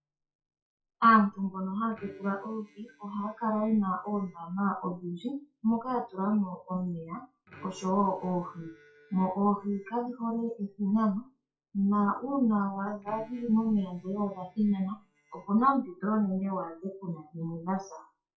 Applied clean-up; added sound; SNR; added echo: classical method WPE with log-MMSE.